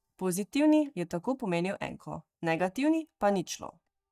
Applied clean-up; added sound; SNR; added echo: neural mask model DeepFilterNet 3.